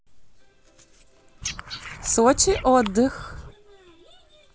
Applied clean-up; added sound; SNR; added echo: none; Frog; 10 dB; none.